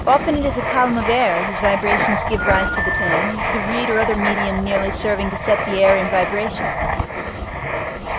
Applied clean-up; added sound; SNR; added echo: none; Writing + Telephone; 1 dB; none.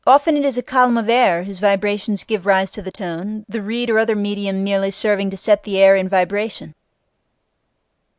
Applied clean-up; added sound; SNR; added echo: none; none; none; none.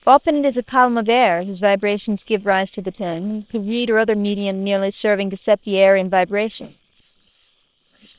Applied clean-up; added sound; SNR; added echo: neural separator model SepFormer WHAM!.